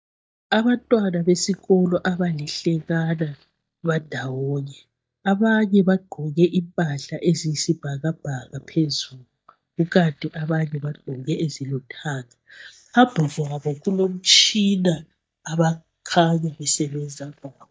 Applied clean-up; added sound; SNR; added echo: neural mask model DeepFilterNet 3.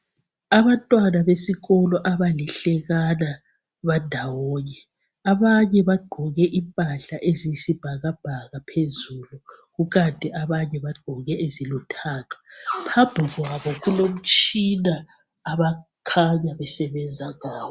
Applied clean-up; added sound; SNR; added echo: none; none; none; none.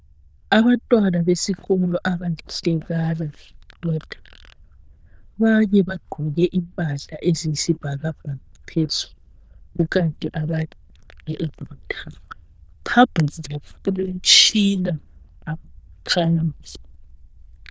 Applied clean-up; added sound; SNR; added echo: neural diffusion model UNIVERSE++.